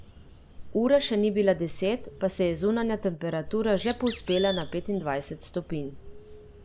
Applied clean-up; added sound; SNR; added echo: none; Bird; 12 dB; none.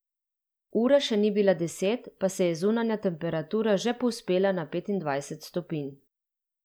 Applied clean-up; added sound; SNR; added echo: none; none; none; none.